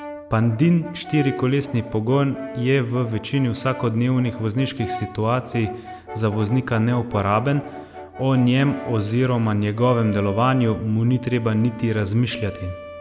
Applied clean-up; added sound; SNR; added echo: none; Brass instrument; 15 dB; none.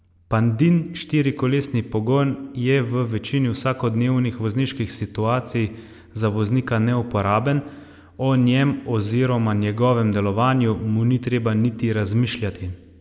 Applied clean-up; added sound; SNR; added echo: none; none; none; none.